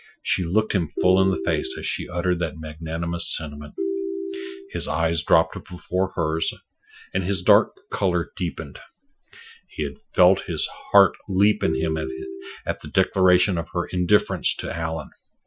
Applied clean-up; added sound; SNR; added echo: classical method Wiener filter.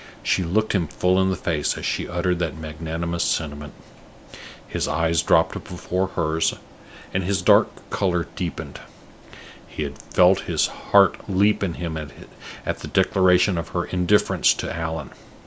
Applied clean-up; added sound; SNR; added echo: none; none; none; none.